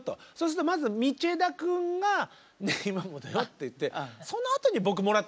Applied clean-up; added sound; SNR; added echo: none; none; none; none.